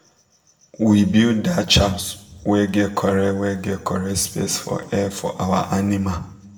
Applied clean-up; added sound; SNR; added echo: none; none; none; reverberation time 0.5 s.